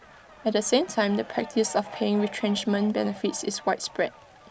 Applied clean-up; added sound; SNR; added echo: none; Fowl; 17 dB; none.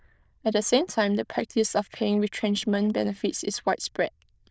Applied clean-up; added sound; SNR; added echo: neural diffusion model UNIVERSE++.